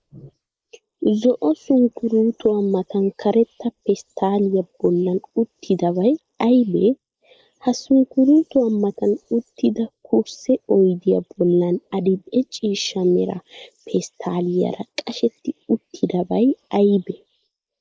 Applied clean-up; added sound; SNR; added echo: neural mask model Resemble Enhance denoiser.